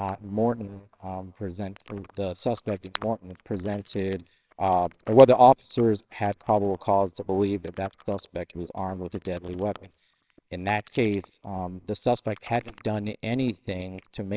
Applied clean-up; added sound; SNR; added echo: neural separator model SepFormer WHAMR!.